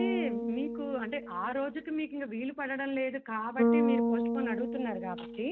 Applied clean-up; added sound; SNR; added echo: none; Bass guitar; -2 dB; none.